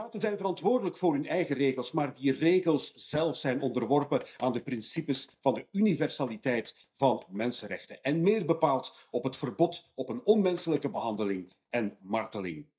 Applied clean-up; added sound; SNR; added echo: neural mask model DeepFilterNet 3.